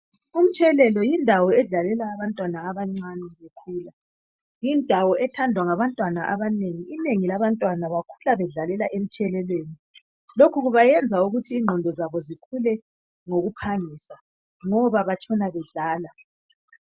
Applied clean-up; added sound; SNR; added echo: none; none; none; none.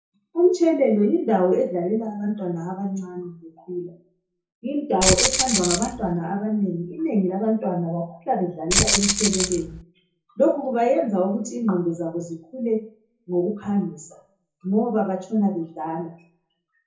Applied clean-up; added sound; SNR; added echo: none; Rattle (instrument); -3 dB; reverberation time 0.5 s.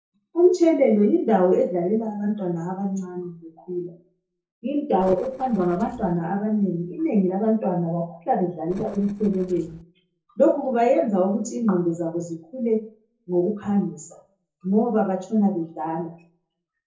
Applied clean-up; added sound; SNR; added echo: neural separator model SepFormer DNS4.